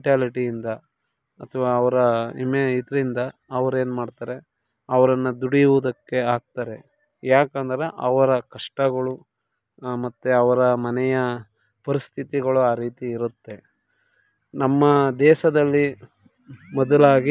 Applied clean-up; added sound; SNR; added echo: none; none; none; none.